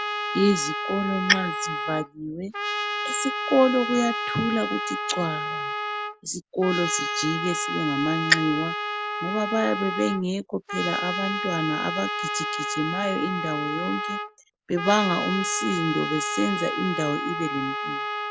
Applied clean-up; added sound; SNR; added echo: none; Trumpet; 3 dB; none.